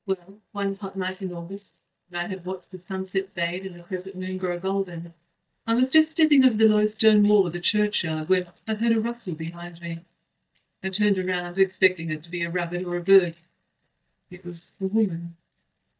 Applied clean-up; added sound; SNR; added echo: neural mask model DeepFilterNet 3.